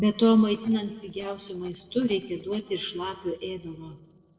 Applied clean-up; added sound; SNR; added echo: neural separator model SepFormer DNS4.